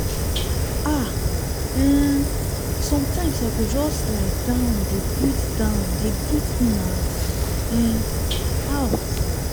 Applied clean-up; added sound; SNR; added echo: none; Fire; -3 dB; none.